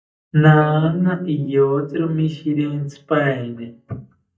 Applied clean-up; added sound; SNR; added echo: neural mask model DeepFilterNet 3.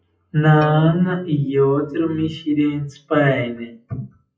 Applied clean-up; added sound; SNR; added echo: classical method WPE with log-MMSE.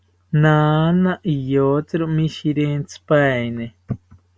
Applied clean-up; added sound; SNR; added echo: none; none; none; none.